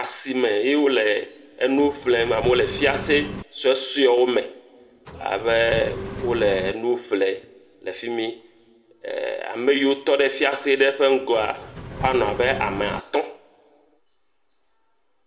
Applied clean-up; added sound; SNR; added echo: none; Engine; 10 dB; reverberation time 1.2 s.